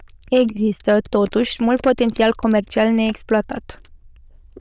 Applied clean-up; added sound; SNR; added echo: neural diffusion model UNIVERSE++.